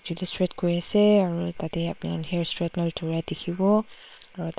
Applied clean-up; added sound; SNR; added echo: neural separator model SepFormer WHAM!.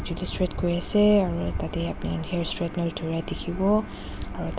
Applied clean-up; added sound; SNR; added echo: none; Engine; 19 dB; none.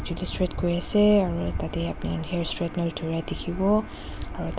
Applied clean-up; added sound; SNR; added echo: none; none; none; none.